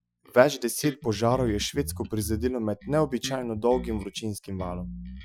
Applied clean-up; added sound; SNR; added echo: classical method Wiener filter.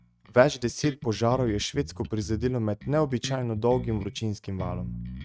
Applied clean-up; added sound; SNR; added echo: neural mask model RNNoise.